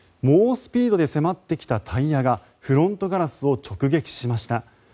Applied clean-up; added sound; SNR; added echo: none; none; none; none.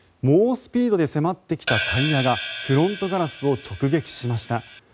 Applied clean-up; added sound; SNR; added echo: none; Hi-hat; 6 dB; none.